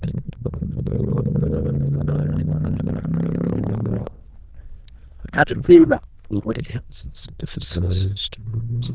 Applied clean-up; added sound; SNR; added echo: neural diffusion model UNIVERSE++.